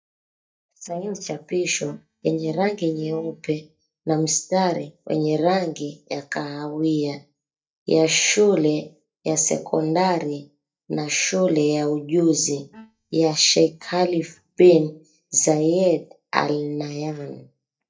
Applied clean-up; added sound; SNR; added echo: neural mask model DeepFilterNet 3.